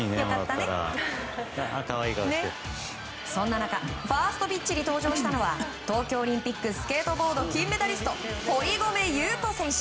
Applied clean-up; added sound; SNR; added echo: none; none; none; none.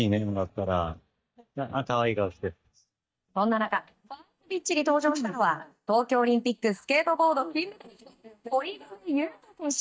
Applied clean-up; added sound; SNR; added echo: neural mask model DeepFilterNet 3.